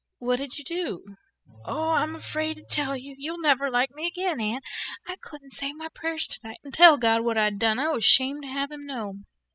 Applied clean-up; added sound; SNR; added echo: classical method spectral subtraction.